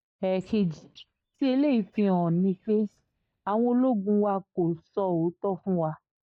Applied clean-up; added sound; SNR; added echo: neural mask model DeepFilterNet 3.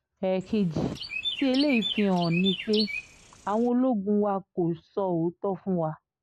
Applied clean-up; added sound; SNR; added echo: none; Chirp, tweet; 8 dB; none.